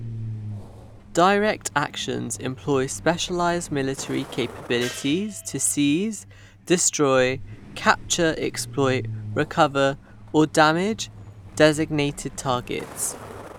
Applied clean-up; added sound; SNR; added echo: none; Truck + Gong; 14 dB; none.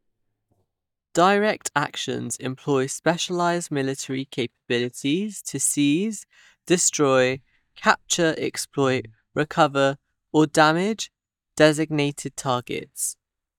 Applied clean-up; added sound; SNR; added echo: neural mask model DeepFilterNet 3.